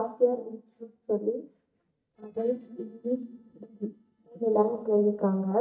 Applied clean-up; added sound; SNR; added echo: neural mask model DeepFilterNet 3.